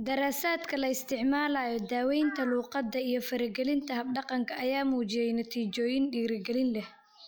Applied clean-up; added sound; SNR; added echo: classical method log-MMSE.